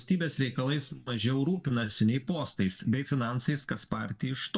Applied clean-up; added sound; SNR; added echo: neural mask model DeepFilterNet 3.